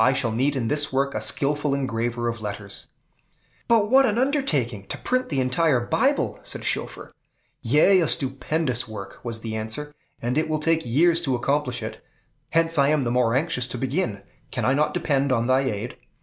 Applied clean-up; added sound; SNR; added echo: none; none; none; none.